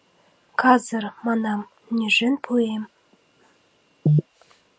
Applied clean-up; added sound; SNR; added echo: none; none; none; none.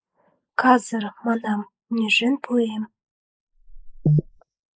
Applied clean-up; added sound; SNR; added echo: neural mask model Resemble Enhance denoiser.